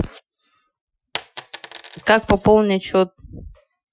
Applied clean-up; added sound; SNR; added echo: classical method Wiener filter.